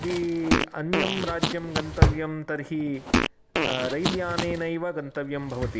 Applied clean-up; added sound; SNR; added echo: none; Drawer open or close + Fart; -2 dB; none.